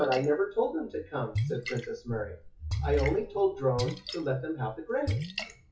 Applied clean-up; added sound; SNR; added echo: classical method WPE with log-MMSE.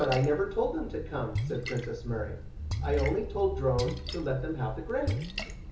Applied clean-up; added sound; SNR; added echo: none; Splash, splatter; 4 dB; reverberation time 0.7 s.